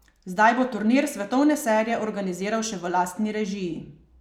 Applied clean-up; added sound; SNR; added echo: none; none; none; none.